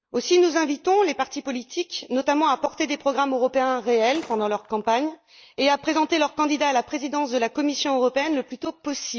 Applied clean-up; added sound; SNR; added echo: neural mask model DeepFilterNet 3.